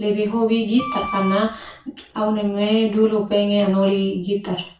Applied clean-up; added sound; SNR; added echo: none; Wind instrument, woodwind instrument; 10 dB; reverberation time 0.3 s.